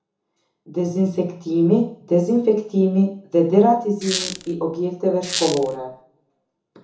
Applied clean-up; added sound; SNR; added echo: none; Squeak; 9 dB; reverberation time 0.8 s.